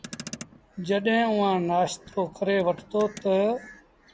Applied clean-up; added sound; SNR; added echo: none; Motor vehicle (road); 20 dB; none.